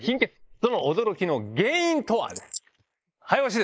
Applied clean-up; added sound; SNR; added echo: neural mask model Resemble Enhance denoiser.